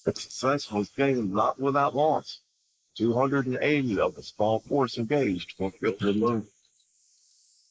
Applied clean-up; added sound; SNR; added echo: neural mask model Resemble Enhance denoiser.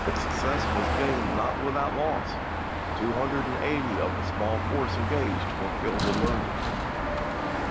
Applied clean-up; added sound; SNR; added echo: none; Car passing by / Traffic noise, roadway noise / Engine; -3 dB; none.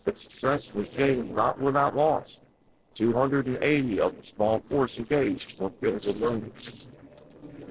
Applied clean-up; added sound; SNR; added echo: neural separator model SepFormer DNS4.